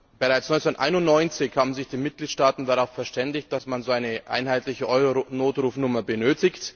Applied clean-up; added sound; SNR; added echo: none; none; none; none.